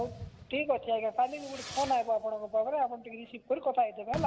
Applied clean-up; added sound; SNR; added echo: none; Fireworks; 14 dB; none.